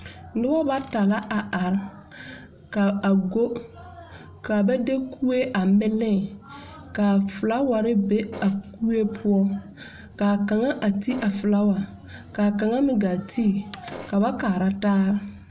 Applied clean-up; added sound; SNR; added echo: none; Fart; 15 dB; none.